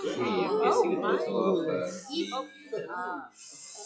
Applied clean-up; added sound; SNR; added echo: classical method WPE with log-MMSE.